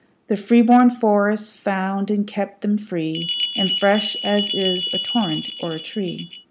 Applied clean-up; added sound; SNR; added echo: none; Bell; 2 dB; none.